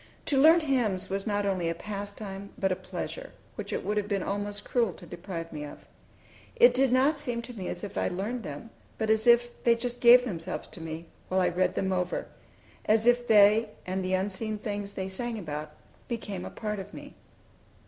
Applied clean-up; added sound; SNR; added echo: none; none; none; none.